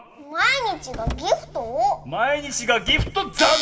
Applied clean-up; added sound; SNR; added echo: none; Car; 11 dB; reverberation time 3.0 s.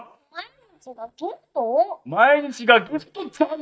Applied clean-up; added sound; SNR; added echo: neural mask model DeepFilterNet 3.